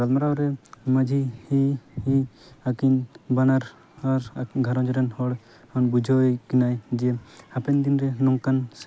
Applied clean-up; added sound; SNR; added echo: none; none; none; none.